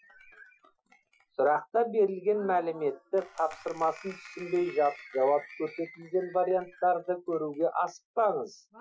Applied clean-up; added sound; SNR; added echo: classical method Wiener filter.